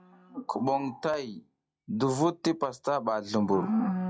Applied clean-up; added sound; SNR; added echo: classical method log-MMSE.